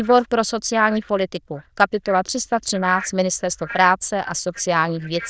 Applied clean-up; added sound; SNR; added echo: neural diffusion model UNIVERSE++.